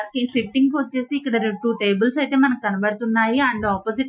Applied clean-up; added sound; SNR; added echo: classical method Wiener filter.